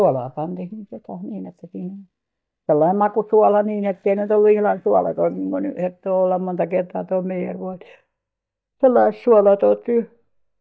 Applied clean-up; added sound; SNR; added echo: neural mask model DeepFilterNet 3.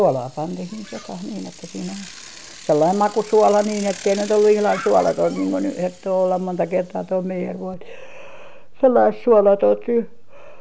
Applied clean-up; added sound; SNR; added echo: none; Bicycle; 17 dB; none.